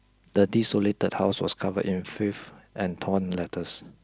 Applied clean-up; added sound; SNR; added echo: none; none; none; none.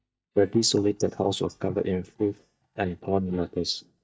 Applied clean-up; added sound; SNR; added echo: neural mask model DeepFilterNet 3.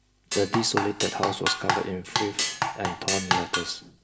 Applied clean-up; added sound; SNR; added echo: none; Drum kit; -1 dB; reverberation time 0.4 s.